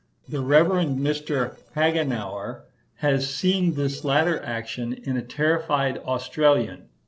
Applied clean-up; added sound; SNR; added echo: neural separator model SepFormer DNS4.